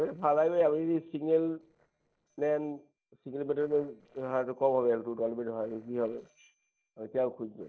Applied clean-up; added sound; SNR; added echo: neural separator model SepFormer DNS4.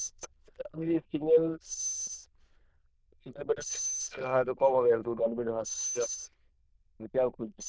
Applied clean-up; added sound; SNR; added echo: neural diffusion model UNIVERSE++.